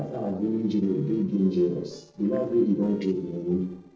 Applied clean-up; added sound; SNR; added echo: neural separator model SepFormer DNS4.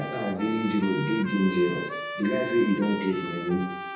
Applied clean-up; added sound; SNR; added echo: none; Trumpet; 9 dB; reverberation time 0.8 s.